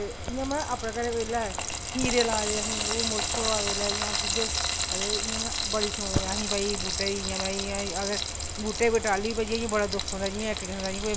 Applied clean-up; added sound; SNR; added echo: none; Frying (food); 0 dB; none.